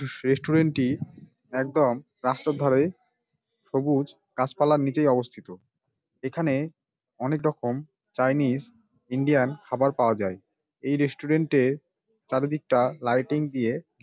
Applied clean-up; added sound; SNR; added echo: none; none; none; none.